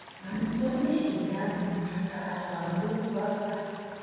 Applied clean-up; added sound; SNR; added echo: none; Stream / Liquid; 18 dB; reverberation time 2.2 s.